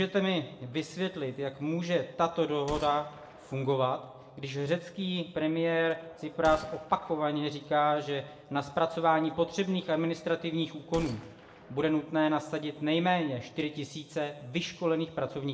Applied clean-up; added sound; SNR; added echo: none; Gunshot, gunfire; 19 dB; reverberation time 1.1 s.